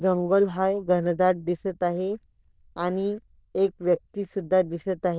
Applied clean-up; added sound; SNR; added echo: neural diffusion model UNIVERSE++.